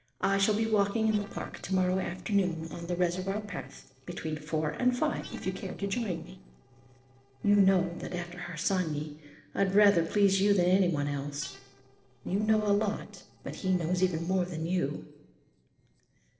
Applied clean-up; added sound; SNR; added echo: neural separator model SepFormer DNS4.